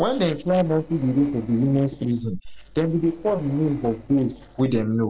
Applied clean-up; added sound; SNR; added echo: neural separator model SepFormer DNS4.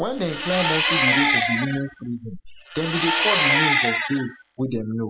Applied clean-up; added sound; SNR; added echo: classical method spectral subtraction.